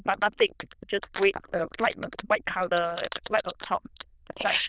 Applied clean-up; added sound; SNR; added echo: neural diffusion model UNIVERSE++.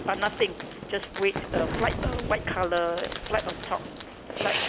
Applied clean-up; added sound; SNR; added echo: none; Fireworks; 4 dB; none.